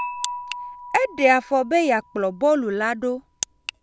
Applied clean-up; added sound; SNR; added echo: none; Dishes, pots, and pans / Chink, clink; 15 dB; none.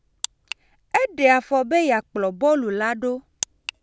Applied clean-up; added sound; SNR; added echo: none; none; none; none.